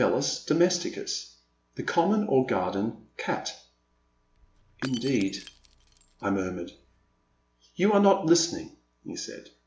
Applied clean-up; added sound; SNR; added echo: none; Shatter / Crushing; 19 dB; none.